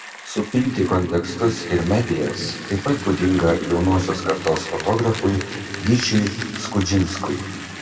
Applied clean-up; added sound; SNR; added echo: none; Bicycle; 13 dB; reverberation time 1.9 s.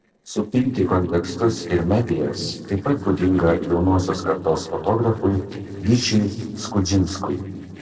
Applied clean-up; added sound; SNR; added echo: neural separator model SepFormer DNS4.